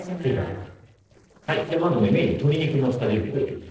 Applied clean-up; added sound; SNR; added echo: neural separator model SepFormer DNS4.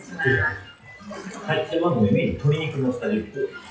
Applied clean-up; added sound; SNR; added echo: classical method WPE with log-MMSE.